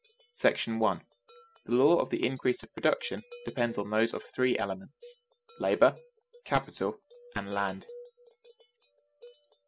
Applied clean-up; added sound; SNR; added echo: classical method spectral subtraction.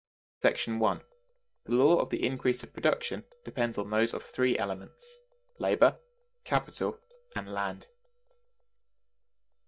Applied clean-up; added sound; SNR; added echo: neural mask model DeepFilterNet 3.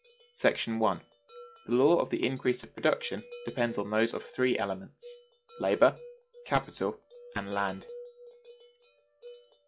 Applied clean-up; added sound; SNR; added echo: classical method log-MMSE.